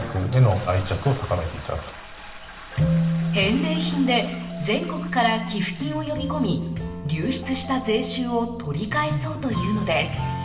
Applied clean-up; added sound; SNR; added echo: none; Toilet flush; 18 dB; reverberation time 1.0 s.